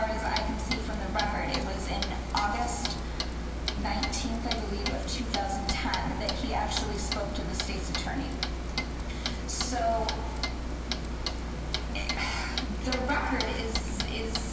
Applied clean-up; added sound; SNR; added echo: none; Clock; -2 dB; reverberation time 0.3 s.